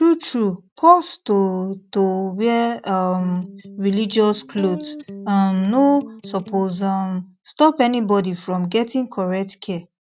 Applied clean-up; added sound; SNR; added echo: neural mask model RNNoise.